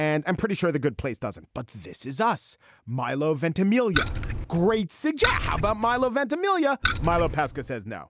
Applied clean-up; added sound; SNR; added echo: none; Keys jangling; -1 dB; none.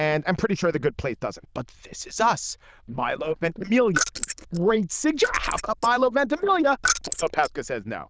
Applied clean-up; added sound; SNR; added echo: neural diffusion model UNIVERSE++.